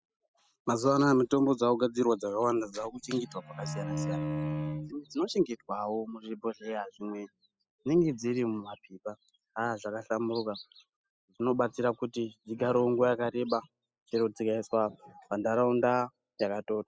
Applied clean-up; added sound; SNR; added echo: classical method spectral subtraction.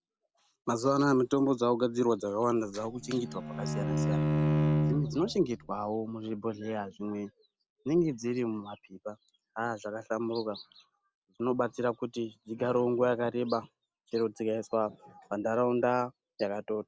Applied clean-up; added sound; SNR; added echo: none; Bowed string instrument; -1 dB; none.